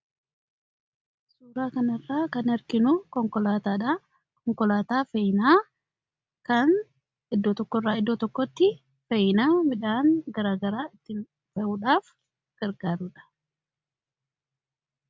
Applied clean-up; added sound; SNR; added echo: none; none; none; none.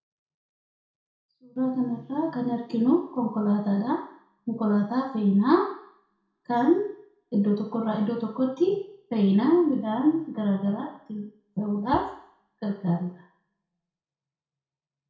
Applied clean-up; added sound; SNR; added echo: none; Knock; 19 dB; reverberation time 0.6 s.